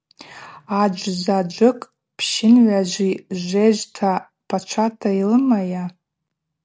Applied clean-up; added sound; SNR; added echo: none; none; none; none.